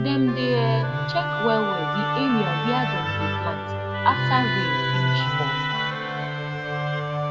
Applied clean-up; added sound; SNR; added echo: none; Musical instrument; -3 dB; reverberation time 1.4 s.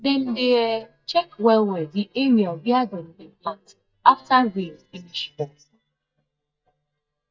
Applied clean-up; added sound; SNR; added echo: neural mask model DeepFilterNet 3.